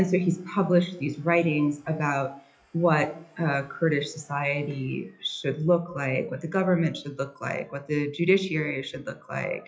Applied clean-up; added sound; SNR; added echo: classical method WPE with log-MMSE.